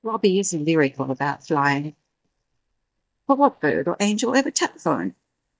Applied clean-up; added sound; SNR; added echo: neural mask model DeepFilterNet 3.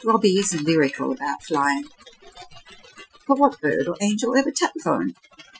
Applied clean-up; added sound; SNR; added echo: classical method Wiener filter.